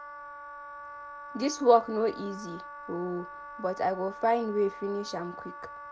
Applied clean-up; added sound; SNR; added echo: none; Wind instrument, woodwind instrument; 13 dB; none.